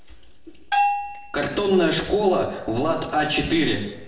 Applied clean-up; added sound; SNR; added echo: none; Bell; 3 dB; reverberation time 0.9 s.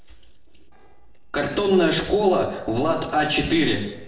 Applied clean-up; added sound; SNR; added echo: neural separator model SepFormer DNS4.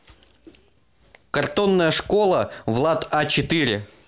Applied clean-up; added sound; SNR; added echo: none; none; none; none.